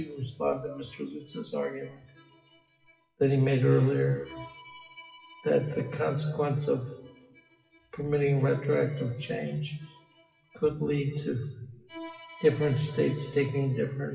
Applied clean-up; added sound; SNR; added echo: classical method WPE with log-MMSE.